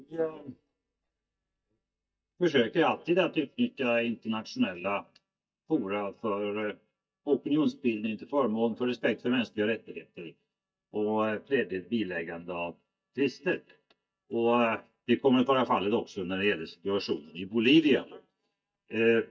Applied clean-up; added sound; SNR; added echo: neural mask model DeepFilterNet 3.